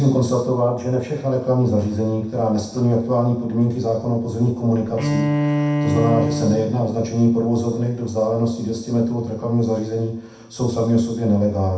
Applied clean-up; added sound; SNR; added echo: none; Bowed string instrument; 3 dB; reverberation time 0.6 s.